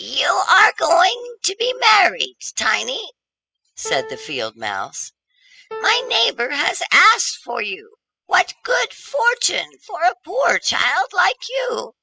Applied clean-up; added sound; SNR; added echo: classical method spectral subtraction.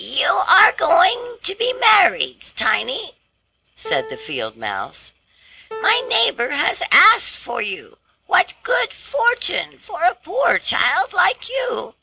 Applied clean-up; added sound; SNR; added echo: neural separator model SepFormer DNS4.